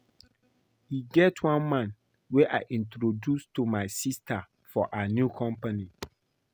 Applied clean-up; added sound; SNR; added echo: none; none; none; none.